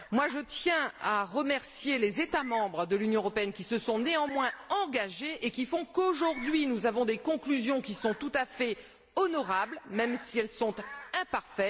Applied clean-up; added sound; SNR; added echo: none; Bird vocalization, bird call, bird song; 20 dB; none.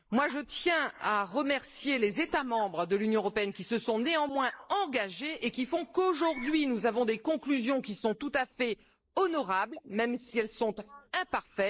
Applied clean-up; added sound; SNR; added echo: neural mask model Resemble Enhance denoiser.